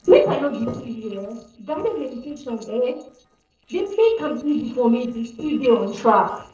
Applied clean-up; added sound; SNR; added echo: neural separator model SepFormer DNS4.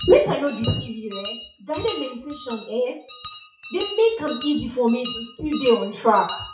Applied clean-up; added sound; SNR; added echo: classical method WPE with log-MMSE.